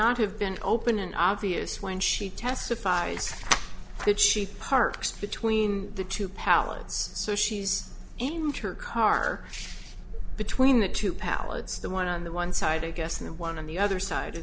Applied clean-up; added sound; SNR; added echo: none; none; none; none.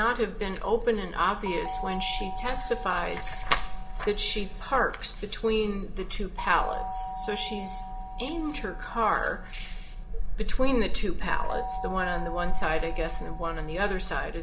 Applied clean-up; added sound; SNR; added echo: none; Doorbell; 13 dB; reverberation time 0.5 s.